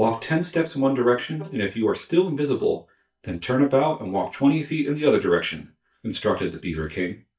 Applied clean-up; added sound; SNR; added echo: neural mask model DeepFilterNet 3.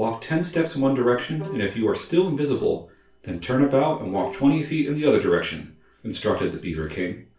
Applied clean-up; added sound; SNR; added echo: none; Bowed string instrument; 19 dB; reverberation time 0.3 s.